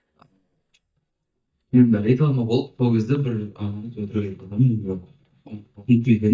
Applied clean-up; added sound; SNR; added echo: neural mask model DeepFilterNet 3.